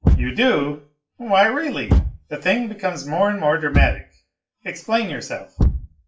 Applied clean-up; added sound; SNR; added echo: classical method WPE with log-MMSE.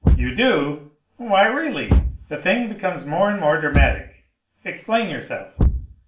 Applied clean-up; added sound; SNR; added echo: none; Thump, thud; 1 dB; reverberation time 0.4 s.